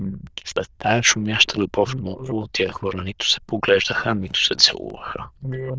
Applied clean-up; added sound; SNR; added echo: neural diffusion model UNIVERSE++.